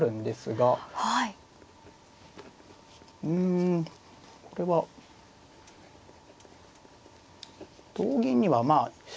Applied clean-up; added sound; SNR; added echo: none; none; none; none.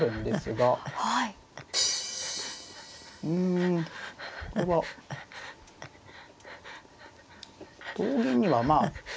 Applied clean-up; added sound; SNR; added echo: none; Breathing + Crash cymbal; 7 dB; none.